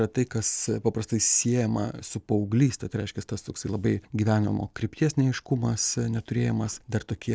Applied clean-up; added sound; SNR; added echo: none; none; none; none.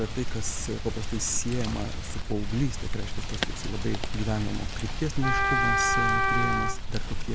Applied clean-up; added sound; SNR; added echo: none; Rain + Wind instrument, woodwind instrument; -4 dB; none.